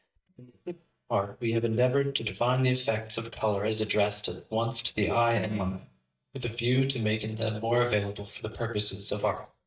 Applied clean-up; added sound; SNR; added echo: neural mask model DeepFilterNet 3.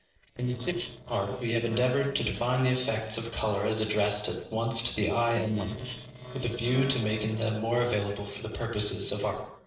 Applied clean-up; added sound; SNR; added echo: neural separator model SepFormer DNS4.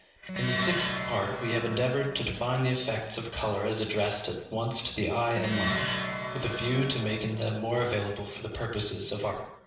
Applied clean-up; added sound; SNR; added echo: none; Plucked string instrument; 5 dB; reverberation time 0.7 s.